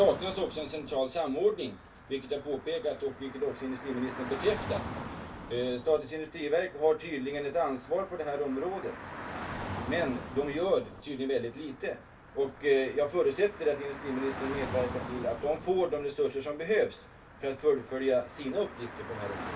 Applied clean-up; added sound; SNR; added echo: none; Traffic noise, roadway noise / Car; 11 dB; reverberation time 0.2 s.